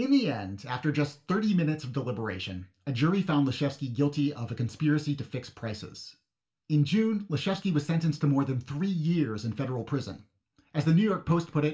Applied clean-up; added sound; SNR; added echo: none; none; none; reverberation time 0.2 s.